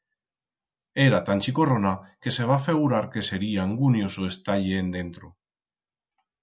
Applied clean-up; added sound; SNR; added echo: none; none; none; none.